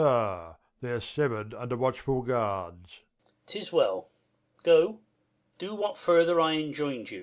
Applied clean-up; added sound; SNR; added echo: none; none; none; none.